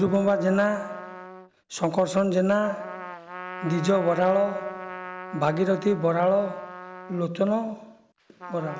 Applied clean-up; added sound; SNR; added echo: none; Trumpet; 14 dB; none.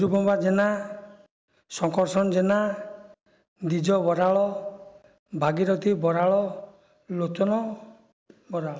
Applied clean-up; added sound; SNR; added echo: none; none; none; none.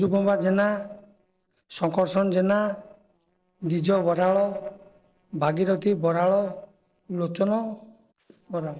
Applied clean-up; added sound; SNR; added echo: neural separator model SepFormer DNS4.